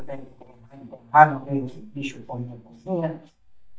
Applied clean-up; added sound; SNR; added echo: neural mask model DeepFilterNet 3.